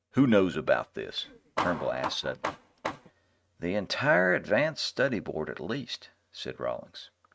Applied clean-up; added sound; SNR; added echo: neural mask model RNNoise.